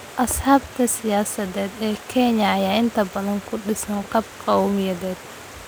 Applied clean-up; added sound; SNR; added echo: none; Stream; 17 dB; none.